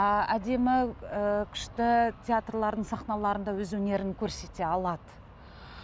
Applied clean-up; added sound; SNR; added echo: none; none; none; none.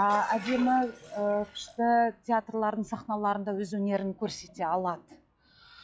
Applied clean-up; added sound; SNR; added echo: classical method log-MMSE.